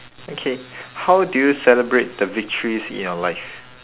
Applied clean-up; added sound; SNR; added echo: none; none; none; none.